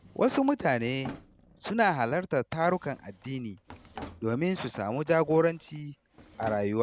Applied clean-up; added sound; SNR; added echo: none; Drawer open or close; 20 dB; none.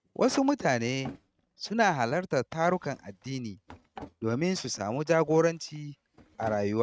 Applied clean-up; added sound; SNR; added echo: neural mask model RNNoise.